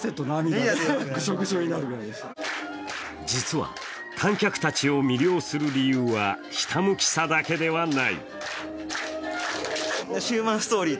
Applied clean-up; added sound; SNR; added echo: none; none; none; none.